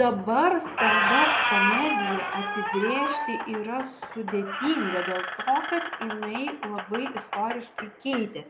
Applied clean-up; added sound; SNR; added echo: none; Squeak; 0 dB; none.